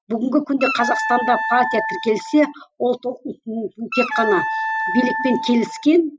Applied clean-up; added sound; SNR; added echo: classical method Wiener filter.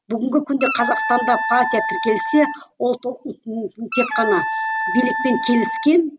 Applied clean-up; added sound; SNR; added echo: none; Wind instrument, woodwind instrument; 4 dB; none.